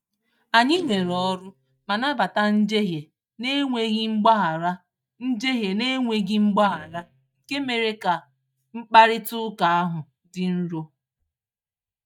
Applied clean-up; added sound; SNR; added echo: neural mask model DeepFilterNet 3.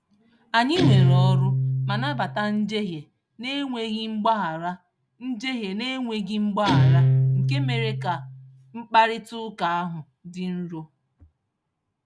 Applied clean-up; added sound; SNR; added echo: none; Guitar; -2 dB; none.